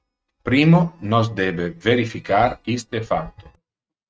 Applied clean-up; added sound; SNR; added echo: neural mask model RNNoise.